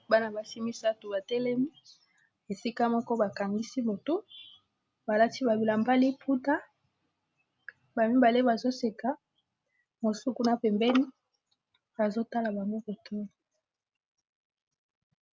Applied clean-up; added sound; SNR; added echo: none; none; none; none.